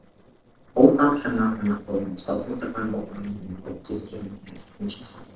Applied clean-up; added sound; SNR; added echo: neural separator model SepFormer DNS4.